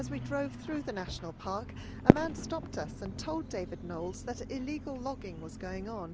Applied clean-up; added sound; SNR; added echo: none; Fireworks; -2 dB; none.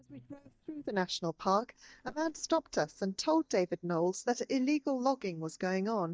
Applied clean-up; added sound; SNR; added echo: neural mask model DeepFilterNet 3.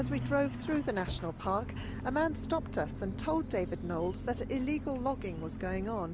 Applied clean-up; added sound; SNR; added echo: none; none; none; none.